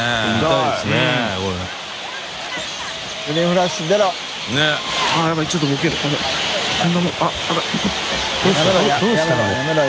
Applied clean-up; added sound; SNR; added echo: none; none; none; none.